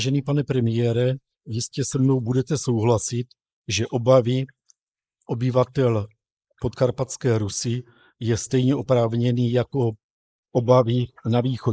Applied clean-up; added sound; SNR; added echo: neural mask model Resemble Enhance denoiser.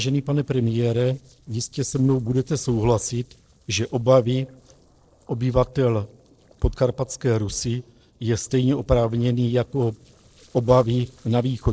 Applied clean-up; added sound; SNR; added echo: neural separator model SepFormer DNS4.